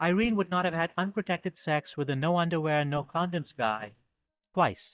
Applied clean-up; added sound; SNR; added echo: neural mask model DeepFilterNet 3.